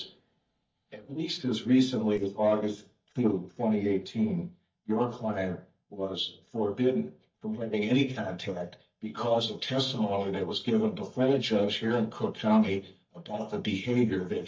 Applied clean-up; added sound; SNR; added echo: neural mask model DeepFilterNet 3.